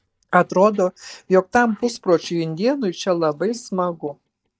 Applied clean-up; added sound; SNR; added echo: neural mask model DeepFilterNet 3.